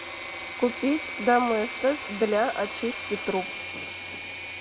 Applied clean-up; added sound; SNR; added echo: none; Engine / Mechanisms; 7 dB; reverberation time 0.2 s.